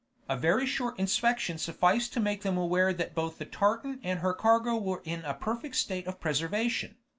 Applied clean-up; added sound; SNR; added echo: none; none; none; none.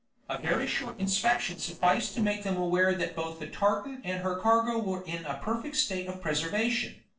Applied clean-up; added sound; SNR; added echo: neural separator model SepFormer DNS4.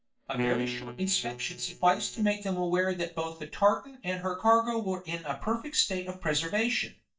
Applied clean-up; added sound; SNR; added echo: neural mask model DeepFilterNet 3.